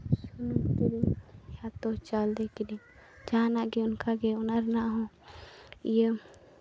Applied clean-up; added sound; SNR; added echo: none; none; none; none.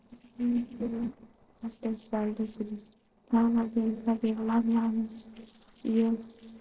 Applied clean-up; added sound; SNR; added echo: neural separator model SepFormer DNS4.